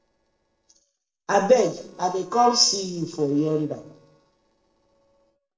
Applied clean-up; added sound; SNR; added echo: neural separator model SepFormer DNS4.